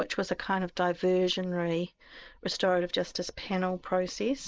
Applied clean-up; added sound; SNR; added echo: neural mask model Resemble Enhance denoiser.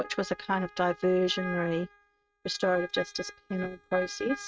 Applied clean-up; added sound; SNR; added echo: neural mask model RNNoise.